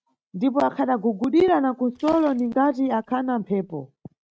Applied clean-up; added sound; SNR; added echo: neural mask model RNNoise.